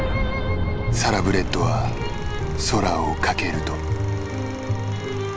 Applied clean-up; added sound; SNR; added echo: none; Boom; 4 dB; none.